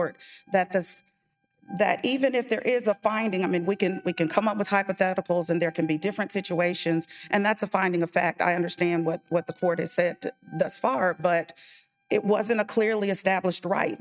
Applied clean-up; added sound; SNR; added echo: neural mask model RNNoise.